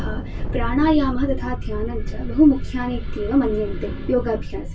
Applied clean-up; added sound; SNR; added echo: none; Thunder; 4 dB; reverberation time 0.2 s.